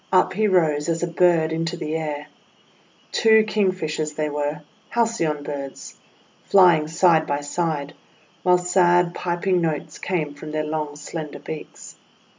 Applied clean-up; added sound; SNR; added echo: none; none; none; none.